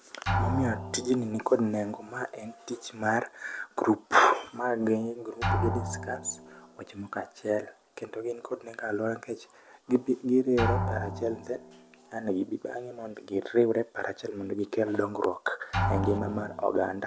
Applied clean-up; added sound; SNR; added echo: none; Drum; 6 dB; none.